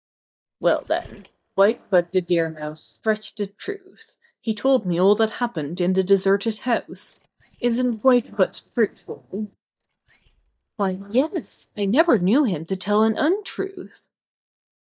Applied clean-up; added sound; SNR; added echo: neural mask model DeepFilterNet 3.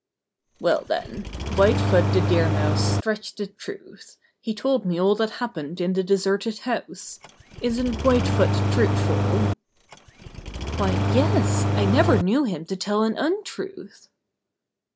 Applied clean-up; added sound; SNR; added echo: none; Engine starting; -1 dB; none.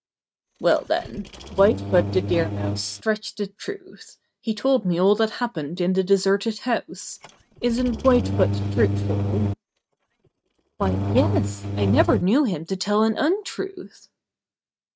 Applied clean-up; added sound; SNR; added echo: neural mask model RNNoise.